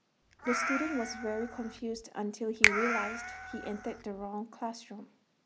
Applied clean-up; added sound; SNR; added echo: none; Finger snapping + Meow; -2 dB; none.